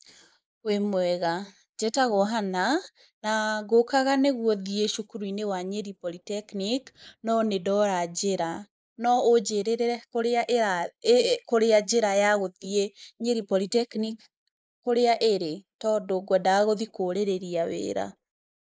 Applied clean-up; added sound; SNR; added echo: neural mask model Resemble Enhance denoiser.